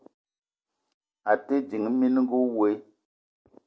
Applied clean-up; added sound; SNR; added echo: none; none; none; none.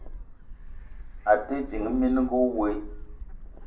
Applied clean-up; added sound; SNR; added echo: none; Gull, seagull; 10 dB; reverberation time 0.4 s.